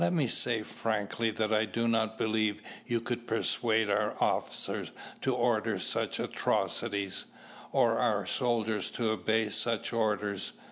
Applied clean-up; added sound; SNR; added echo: none; none; none; none.